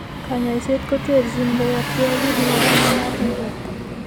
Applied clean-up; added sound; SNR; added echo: none; Engine; 0 dB; none.